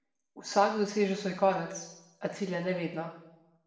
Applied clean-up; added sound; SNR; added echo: none; none; none; reverberation time 0.8 s.